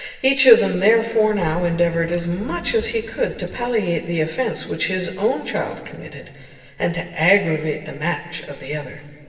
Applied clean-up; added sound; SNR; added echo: none; Trickle, dribble / Chirp, tweet; 19 dB; reverberation time 2.3 s.